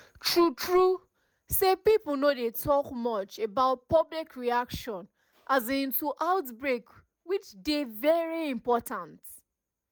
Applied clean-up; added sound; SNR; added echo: none; none; none; none.